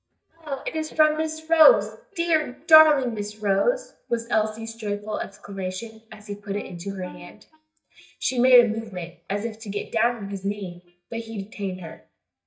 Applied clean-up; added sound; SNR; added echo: neural mask model DeepFilterNet 3.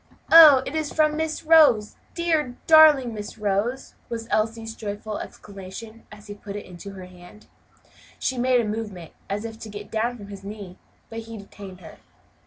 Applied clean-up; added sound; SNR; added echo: none; none; none; none.